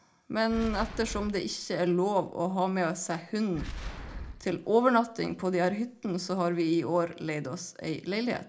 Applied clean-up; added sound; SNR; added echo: none; Boom; 14 dB; reverberation time 0.2 s.